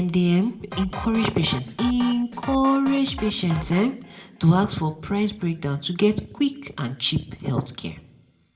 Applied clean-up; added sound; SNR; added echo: none; Drum kit; 12 dB; reverberation time 0.5 s.